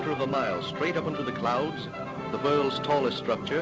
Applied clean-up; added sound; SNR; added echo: none; none; none; none.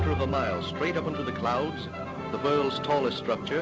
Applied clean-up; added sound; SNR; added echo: none; Bowed string instrument; 9 dB; none.